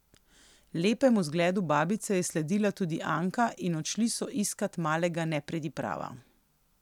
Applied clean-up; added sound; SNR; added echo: none; none; none; none.